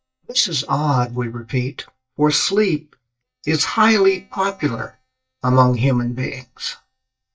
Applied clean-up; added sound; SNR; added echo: neural mask model DeepFilterNet 3.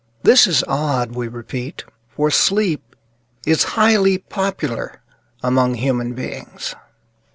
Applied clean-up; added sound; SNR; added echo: none; none; none; none.